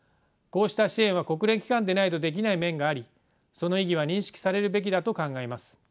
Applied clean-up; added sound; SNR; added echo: none; none; none; none.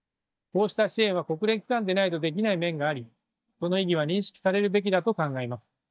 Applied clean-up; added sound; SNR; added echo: neural mask model DeepFilterNet 3.